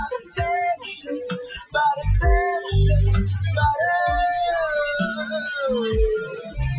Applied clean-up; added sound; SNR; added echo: classical method Wiener filter.